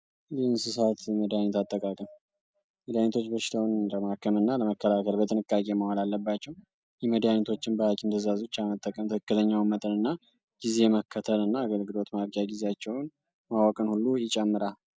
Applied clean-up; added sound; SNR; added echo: none; none; none; none.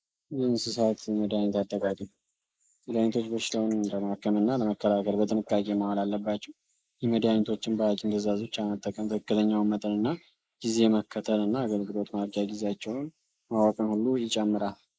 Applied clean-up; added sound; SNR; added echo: neural mask model Resemble Enhance denoiser.